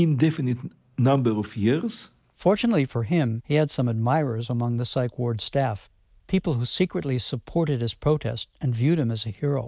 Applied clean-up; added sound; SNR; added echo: none; none; none; none.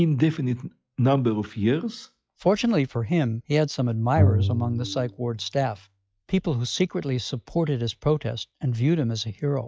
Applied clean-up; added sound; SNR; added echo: classical method log-MMSE.